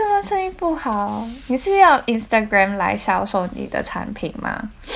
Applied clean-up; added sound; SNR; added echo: none; none; none; none.